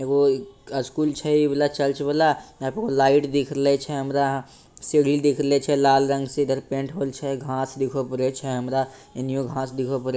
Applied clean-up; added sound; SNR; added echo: none; none; none; none.